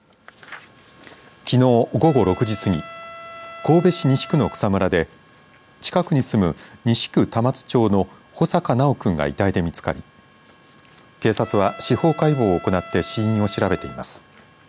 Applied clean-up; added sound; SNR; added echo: none; Trumpet; 17 dB; none.